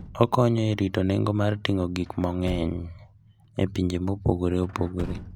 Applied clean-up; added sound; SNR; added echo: none; Truck; 17 dB; none.